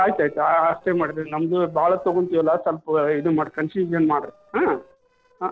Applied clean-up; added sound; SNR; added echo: neural separator model SepFormer DNS4.